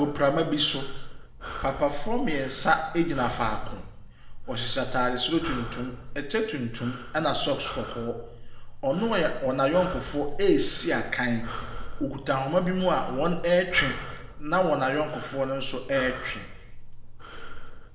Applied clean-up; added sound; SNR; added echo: none; Breathing; 6 dB; reverberation time 0.8 s.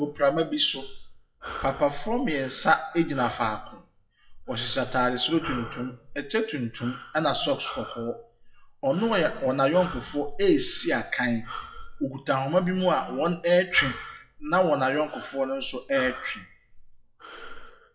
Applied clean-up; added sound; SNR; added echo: classical method WPE with log-MMSE.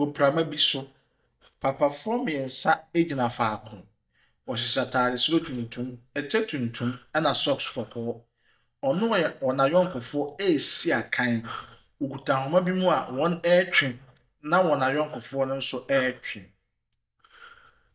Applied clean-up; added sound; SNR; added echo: neural mask model DeepFilterNet 3.